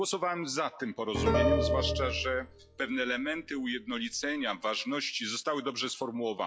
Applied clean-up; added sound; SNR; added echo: classical method log-MMSE.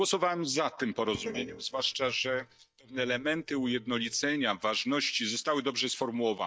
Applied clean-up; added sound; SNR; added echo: neural mask model DeepFilterNet 3.